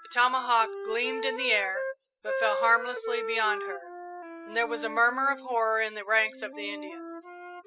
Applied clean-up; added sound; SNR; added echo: classical method spectral subtraction.